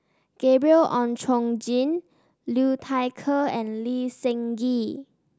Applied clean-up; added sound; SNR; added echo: none; none; none; none.